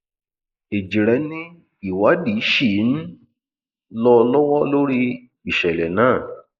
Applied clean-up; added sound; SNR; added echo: neural mask model Resemble Enhance denoiser.